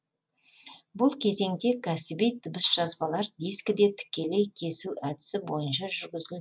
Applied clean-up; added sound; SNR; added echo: none; none; none; none.